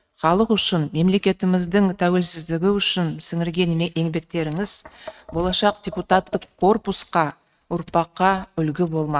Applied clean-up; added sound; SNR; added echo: neural mask model RNNoise.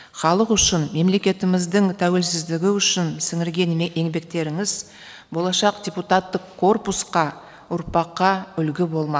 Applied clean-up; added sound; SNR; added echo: none; none; none; none.